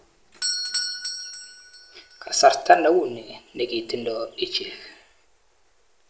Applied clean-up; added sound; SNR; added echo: none; Doorbell; 10 dB; none.